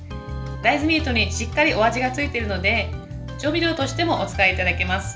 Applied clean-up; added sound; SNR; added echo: none; none; none; none.